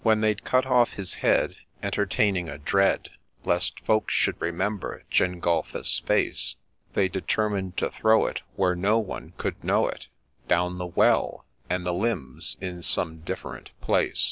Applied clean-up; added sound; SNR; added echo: none; none; none; none.